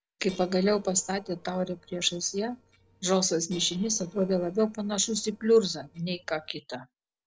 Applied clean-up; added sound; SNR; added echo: neural separator model SepFormer DNS4.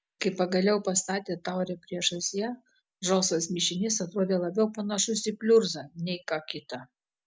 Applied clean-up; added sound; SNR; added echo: none; none; none; none.